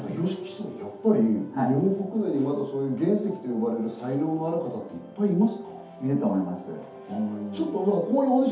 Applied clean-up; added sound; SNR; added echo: none; none; none; reverberation time 0.6 s.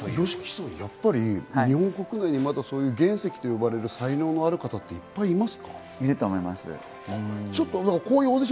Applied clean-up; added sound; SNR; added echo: none; none; none; none.